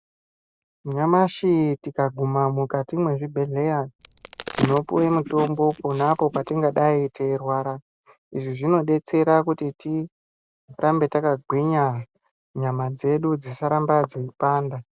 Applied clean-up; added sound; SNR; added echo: none; Crack; 15 dB; none.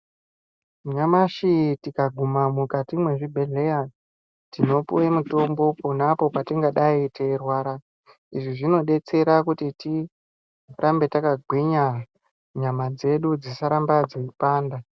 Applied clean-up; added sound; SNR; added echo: none; none; none; none.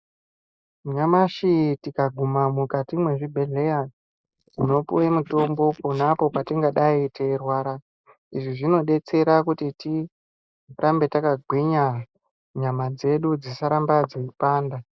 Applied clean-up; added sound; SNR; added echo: neural mask model Resemble Enhance denoiser.